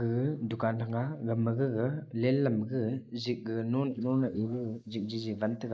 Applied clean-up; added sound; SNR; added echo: neural mask model Resemble Enhance denoiser.